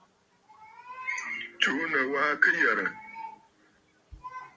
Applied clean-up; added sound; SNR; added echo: none; none; none; none.